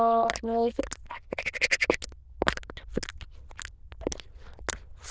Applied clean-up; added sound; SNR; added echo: neural diffusion model UNIVERSE++.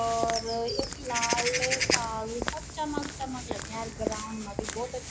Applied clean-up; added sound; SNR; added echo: none; Walk, footsteps / Bird vocalization, bird call, bird song; 0 dB; none.